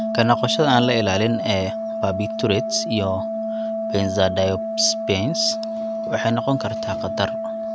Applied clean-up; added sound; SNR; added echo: none; Organ; 4 dB; none.